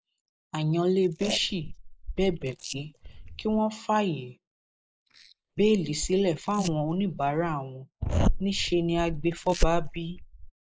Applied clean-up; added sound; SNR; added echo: neural mask model Resemble Enhance denoiser.